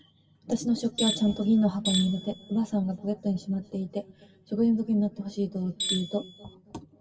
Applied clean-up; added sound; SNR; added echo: none; Tools; 6 dB; reverberation time 1.8 s.